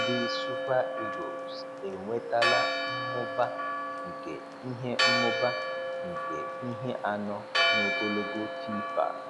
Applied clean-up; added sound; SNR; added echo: none; Church bell; -3 dB; none.